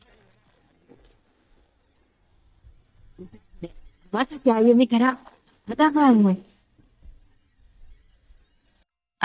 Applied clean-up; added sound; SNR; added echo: neural mask model DeepFilterNet 3.